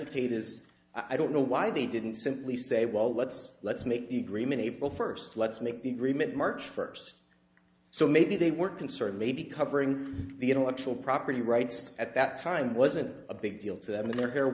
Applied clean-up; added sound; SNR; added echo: none; none; none; none.